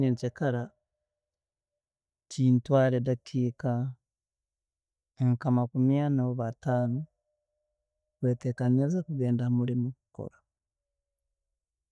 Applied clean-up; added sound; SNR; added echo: neural mask model DeepFilterNet 3.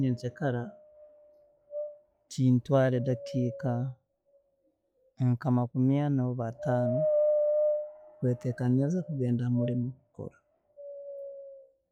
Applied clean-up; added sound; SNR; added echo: classical method log-MMSE.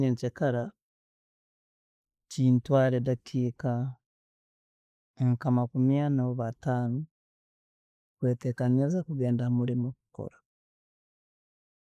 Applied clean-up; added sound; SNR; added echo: neural mask model Resemble Enhance denoiser.